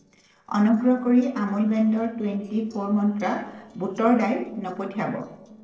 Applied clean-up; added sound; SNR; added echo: neural separator model SepFormer DNS4.